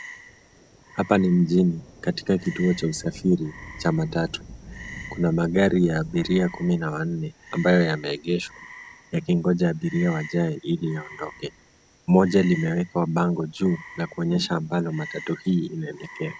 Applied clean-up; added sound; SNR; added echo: none; Frog + Thunder / Rain; 18 dB; none.